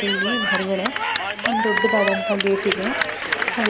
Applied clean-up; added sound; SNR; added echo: none; Cheering / Clapping; -1 dB; none.